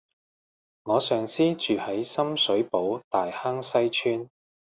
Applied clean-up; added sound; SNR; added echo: none; none; none; none.